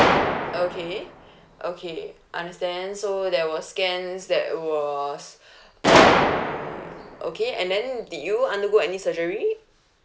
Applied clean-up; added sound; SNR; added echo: none; Gunshot, gunfire; -1 dB; none.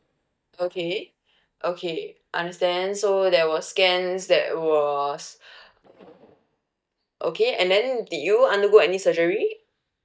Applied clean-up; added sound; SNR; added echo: neural mask model DeepFilterNet 3.